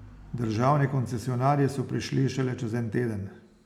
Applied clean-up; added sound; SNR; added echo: none; none; none; none.